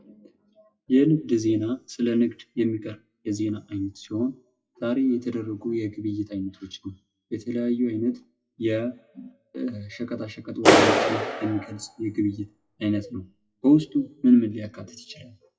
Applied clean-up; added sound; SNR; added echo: classical method WPE with log-MMSE.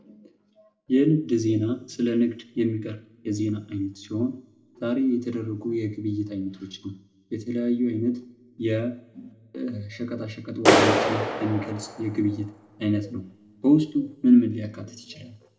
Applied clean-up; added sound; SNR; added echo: none; Clapping; 0 dB; reverberation time 0.8 s.